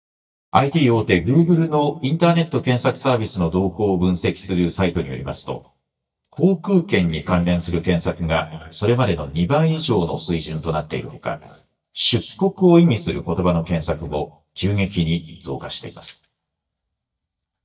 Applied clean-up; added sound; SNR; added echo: neural mask model DeepFilterNet 3.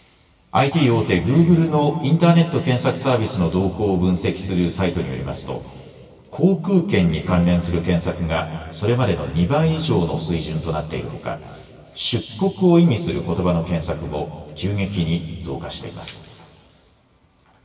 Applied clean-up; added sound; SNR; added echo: none; Plucked string instrument; 18 dB; reverberation time 2.4 s.